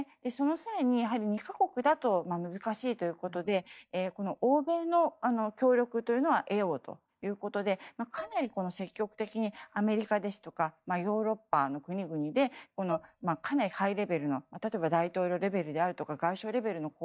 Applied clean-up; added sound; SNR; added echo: neural mask model DeepFilterNet 3.